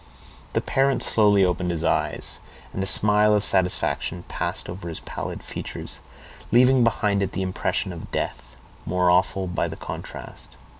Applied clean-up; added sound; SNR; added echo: none; none; none; none.